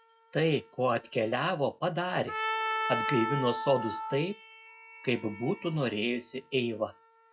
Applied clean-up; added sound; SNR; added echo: classical method log-MMSE.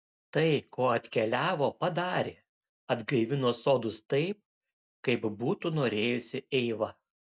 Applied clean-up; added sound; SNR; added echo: none; none; none; none.